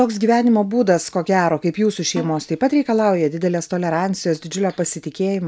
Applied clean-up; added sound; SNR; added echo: none; Snare drum; 17 dB; none.